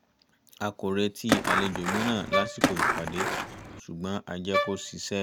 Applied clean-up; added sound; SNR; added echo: none; Wind instrument, woodwind instrument + Skateboard; -4 dB; none.